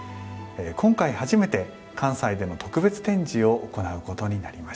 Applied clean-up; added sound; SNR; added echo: none; none; none; none.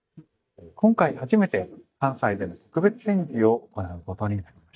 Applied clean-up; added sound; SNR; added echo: neural mask model DeepFilterNet 3.